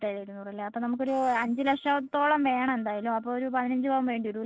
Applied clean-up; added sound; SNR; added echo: neural separator model SepFormer DNS4.